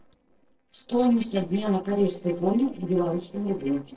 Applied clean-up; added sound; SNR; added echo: neural separator model SepFormer DNS4.